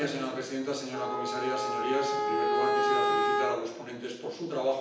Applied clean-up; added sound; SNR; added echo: none; Wind instrument, woodwind instrument; -3 dB; reverberation time 0.9 s.